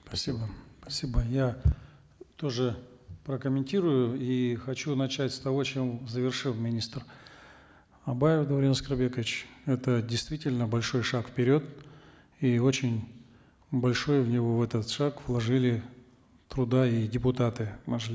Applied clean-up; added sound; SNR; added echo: none; none; none; none.